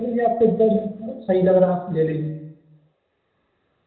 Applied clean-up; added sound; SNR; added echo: none; none; none; reverberation time 0.9 s.